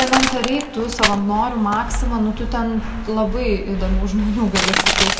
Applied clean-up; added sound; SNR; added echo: none; Crushing; 4 dB; none.